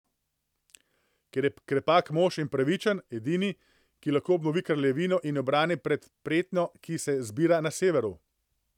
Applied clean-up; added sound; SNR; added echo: none; none; none; none.